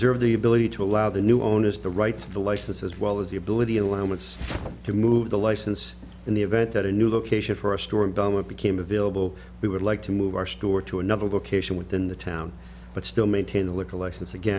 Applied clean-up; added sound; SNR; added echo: none; none; none; none.